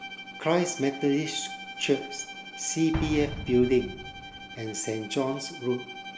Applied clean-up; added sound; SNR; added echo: none; Explosion + Bowed string instrument; 10 dB; none.